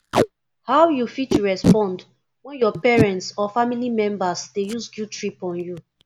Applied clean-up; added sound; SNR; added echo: none; Packing tape, duct tape; 4 dB; none.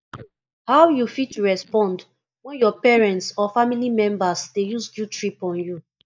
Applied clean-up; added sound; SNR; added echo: neural mask model DeepFilterNet 3.